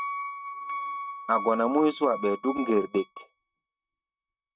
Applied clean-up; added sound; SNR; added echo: neural mask model RNNoise.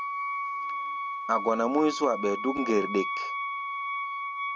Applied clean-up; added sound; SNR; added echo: none; Wind instrument, woodwind instrument; 3 dB; none.